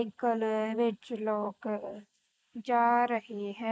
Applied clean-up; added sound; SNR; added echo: neural mask model Resemble Enhance denoiser.